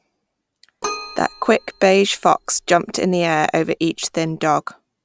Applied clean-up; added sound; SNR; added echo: none; Keyboard (musical); 17 dB; none.